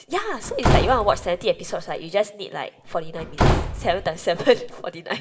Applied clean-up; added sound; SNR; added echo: none; Slam / Wood; 1 dB; reverberation time 0.6 s.